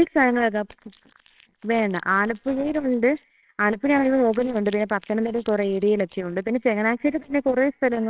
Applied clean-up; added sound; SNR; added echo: neural separator model SepFormer WHAMR!.